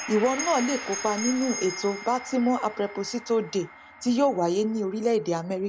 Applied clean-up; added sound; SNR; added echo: none; Bell + Gong; 11 dB; none.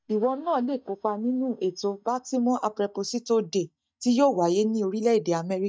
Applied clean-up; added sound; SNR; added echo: neural mask model DeepFilterNet 3.